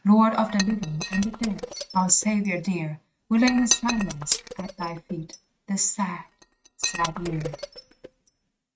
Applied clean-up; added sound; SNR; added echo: neural mask model RNNoise.